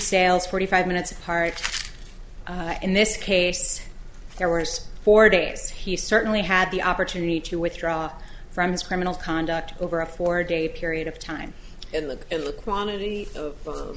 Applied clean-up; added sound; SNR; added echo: none; none; none; none.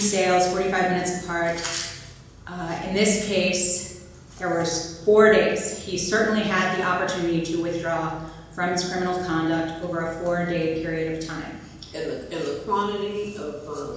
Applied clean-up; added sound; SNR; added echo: none; none; none; reverberation time 1.0 s.